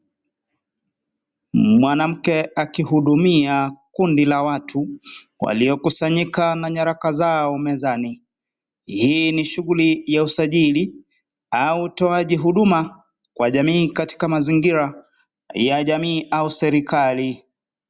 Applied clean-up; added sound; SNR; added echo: none; none; none; none.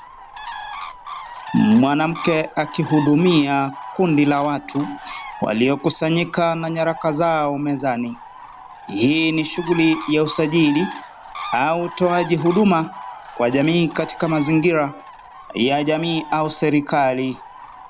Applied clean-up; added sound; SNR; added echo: none; Bird; 15 dB; none.